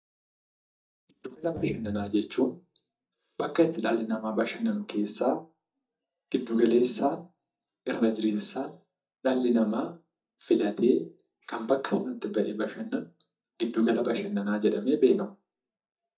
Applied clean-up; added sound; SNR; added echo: neural mask model DeepFilterNet 3.